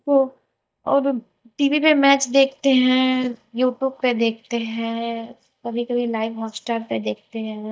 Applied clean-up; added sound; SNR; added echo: neural mask model DeepFilterNet 3.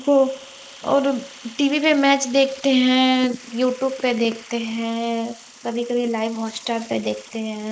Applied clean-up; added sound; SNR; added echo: neural mask model Resemble Enhance denoiser.